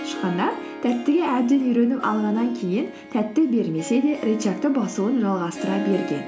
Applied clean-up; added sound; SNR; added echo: none; Harp; 11 dB; none.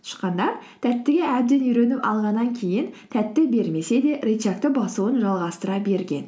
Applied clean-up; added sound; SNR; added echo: none; none; none; none.